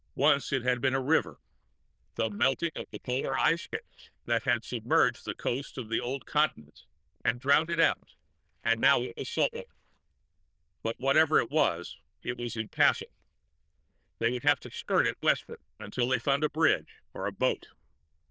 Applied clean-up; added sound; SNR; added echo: neural diffusion model UNIVERSE++.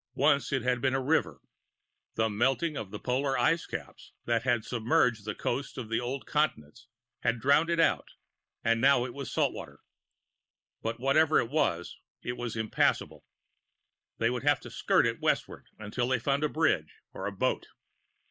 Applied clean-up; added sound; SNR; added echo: neural mask model Resemble Enhance denoiser.